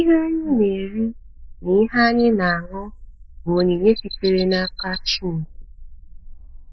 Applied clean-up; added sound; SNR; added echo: neural mask model Resemble Enhance denoiser.